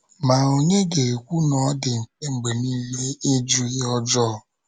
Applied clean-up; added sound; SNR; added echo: none; none; none; none.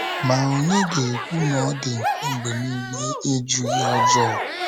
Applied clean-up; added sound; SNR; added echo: none; Crowd / Cheering; 2 dB; none.